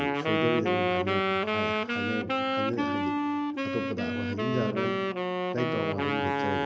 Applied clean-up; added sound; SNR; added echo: none; Wind instrument, woodwind instrument; -5 dB; none.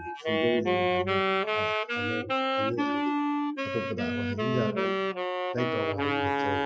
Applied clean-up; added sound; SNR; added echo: classical method Wiener filter.